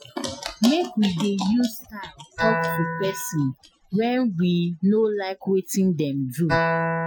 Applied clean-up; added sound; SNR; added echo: classical method Wiener filter.